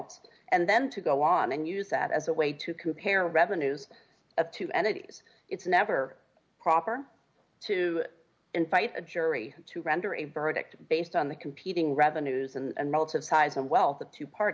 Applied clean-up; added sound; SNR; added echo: none; none; none; none.